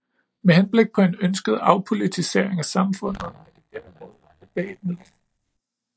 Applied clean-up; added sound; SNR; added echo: neural mask model DeepFilterNet 3.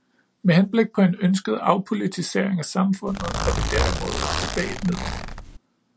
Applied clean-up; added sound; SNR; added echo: none; Zipper (clothing); 3 dB; none.